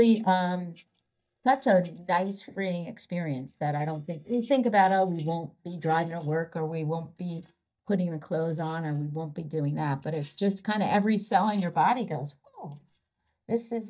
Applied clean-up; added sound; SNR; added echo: neural mask model DeepFilterNet 3.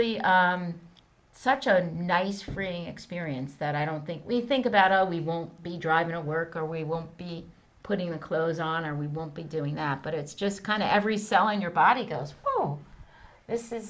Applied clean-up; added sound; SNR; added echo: none; none; none; none.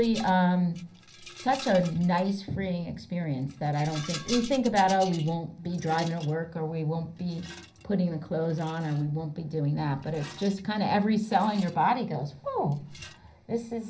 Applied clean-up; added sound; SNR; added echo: none; Rattle; 18 dB; reverberation time 0.5 s.